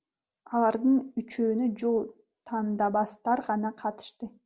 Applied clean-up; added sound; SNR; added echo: none; none; none; none.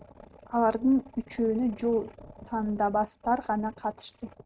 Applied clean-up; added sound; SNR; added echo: neural mask model RNNoise.